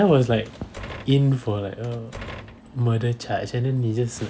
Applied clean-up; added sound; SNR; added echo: none; Door; 17 dB; none.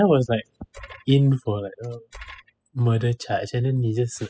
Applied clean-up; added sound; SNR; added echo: classical method spectral subtraction.